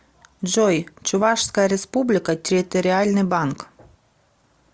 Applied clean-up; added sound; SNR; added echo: none; none; none; none.